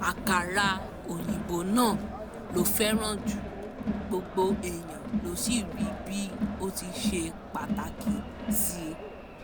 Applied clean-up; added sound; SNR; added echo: none; Crowd; 2 dB; none.